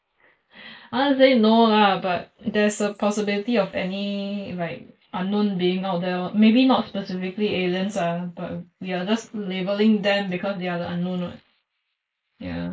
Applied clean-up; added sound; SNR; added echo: neural mask model Resemble Enhance denoiser.